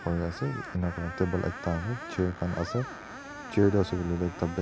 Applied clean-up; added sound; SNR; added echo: none; Screech; 12 dB; none.